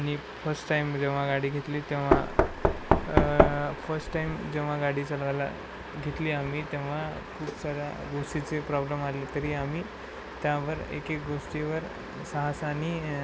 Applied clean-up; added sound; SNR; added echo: none; Knock; -4 dB; none.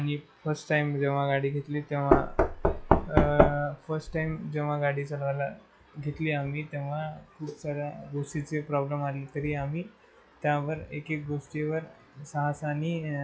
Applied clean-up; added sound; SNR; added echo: classical method log-MMSE.